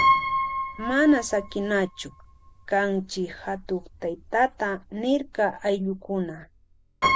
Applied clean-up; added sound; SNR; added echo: none; Piano; 3 dB; none.